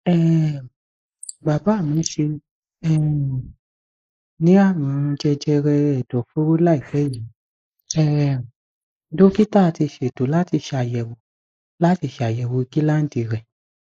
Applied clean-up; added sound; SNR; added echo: neural mask model Resemble Enhance denoiser.